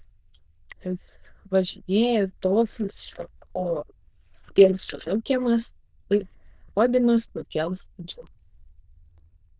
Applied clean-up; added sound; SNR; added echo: neural diffusion model UNIVERSE++.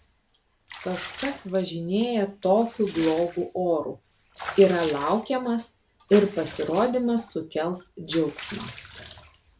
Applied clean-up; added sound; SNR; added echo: none; Bathtub (filling or washing) / Water / Liquid; 17 dB; none.